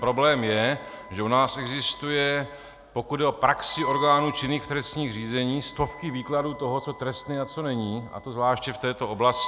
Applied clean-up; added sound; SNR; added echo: none; Wind instrument, woodwind instrument; 14 dB; none.